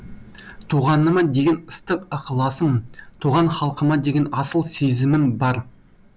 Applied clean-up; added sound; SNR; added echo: none; none; none; none.